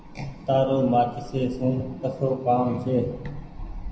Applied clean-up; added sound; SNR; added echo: none; Gull, seagull; 16 dB; reverberation time 0.8 s.